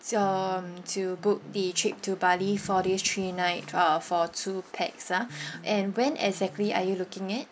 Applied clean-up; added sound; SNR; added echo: none; Electric guitar; 20 dB; none.